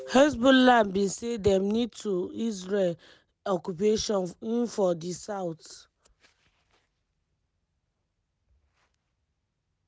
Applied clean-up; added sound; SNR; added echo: none; none; none; none.